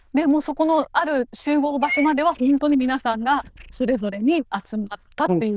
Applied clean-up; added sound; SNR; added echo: neural diffusion model UNIVERSE++.